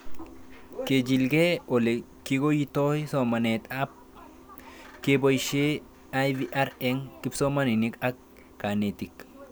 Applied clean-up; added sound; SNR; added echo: none; none; none; none.